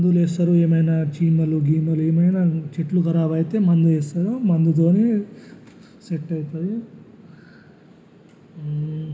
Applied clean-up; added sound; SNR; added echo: none; none; none; none.